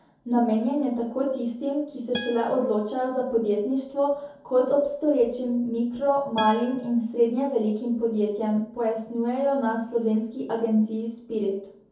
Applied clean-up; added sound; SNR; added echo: none; Acoustic guitar; 16 dB; reverberation time 0.6 s.